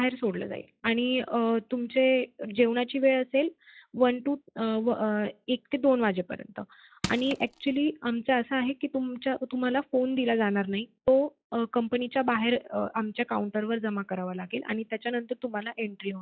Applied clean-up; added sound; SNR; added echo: classical method log-MMSE.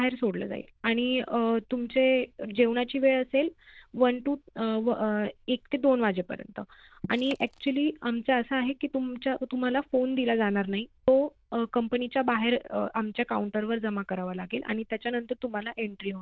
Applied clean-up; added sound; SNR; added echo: neural diffusion model UNIVERSE++.